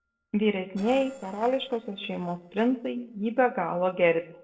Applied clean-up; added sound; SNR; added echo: neural separator model SepFormer DNS4.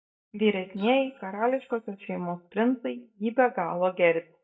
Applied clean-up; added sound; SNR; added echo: neural mask model DeepFilterNet 3.